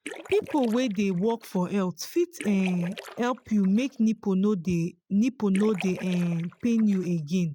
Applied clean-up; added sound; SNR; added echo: neural mask model RNNoise.